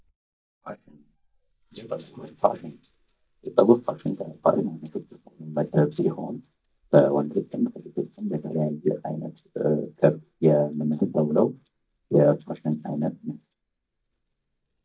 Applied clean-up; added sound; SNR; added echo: neural mask model DeepFilterNet 3.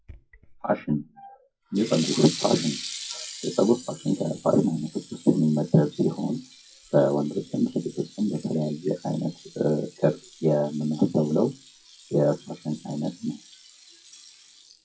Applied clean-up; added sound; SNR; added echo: classical method WPE with log-MMSE.